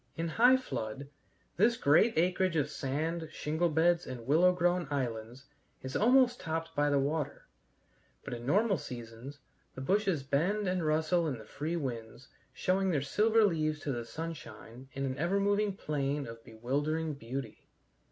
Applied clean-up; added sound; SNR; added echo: none; none; none; none.